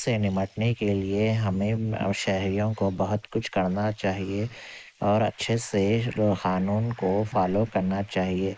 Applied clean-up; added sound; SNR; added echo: neural mask model Resemble Enhance denoiser.